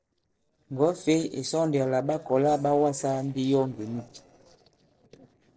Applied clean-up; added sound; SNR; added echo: neural separator model SepFormer DNS4.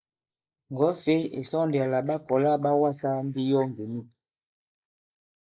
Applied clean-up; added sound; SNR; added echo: neural mask model Resemble Enhance denoiser.